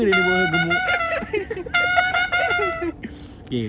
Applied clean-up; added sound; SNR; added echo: none; Brass instrument; -4 dB; none.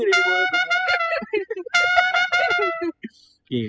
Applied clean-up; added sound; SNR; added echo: classical method spectral subtraction.